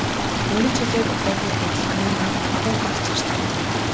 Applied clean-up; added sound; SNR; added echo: none; Stream; -5 dB; none.